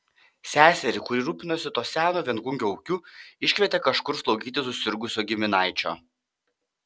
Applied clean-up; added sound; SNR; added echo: none; none; none; none.